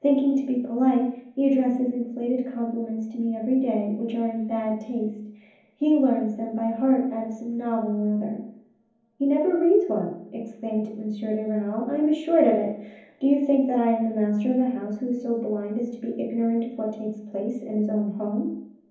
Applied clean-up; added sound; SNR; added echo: none; none; none; reverberation time 0.7 s.